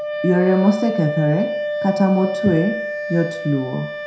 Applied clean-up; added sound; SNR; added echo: none; Wind instrument, woodwind instrument; 6 dB; reverberation time 0.6 s.